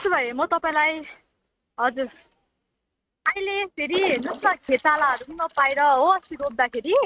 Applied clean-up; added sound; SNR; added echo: neural mask model RNNoise.